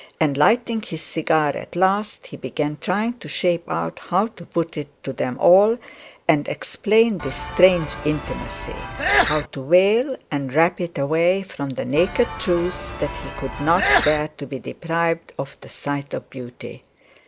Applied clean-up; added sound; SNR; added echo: none; Sneeze / Church bell; 3 dB; none.